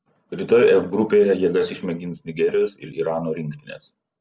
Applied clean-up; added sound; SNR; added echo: none; none; none; none.